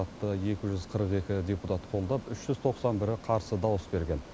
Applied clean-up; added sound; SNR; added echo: none; Ocean; 16 dB; none.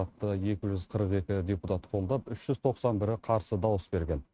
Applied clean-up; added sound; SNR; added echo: neural mask model RNNoise.